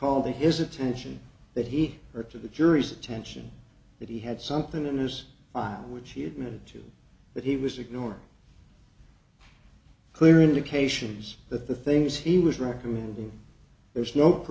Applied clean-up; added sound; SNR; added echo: none; none; none; none.